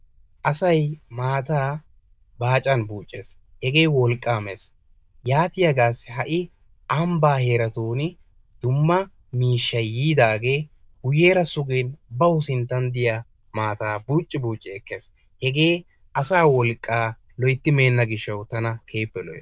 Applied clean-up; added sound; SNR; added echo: neural diffusion model UNIVERSE++.